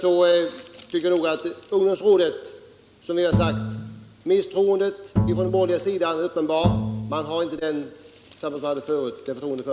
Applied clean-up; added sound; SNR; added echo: none; Bowed string instrument; 4 dB; none.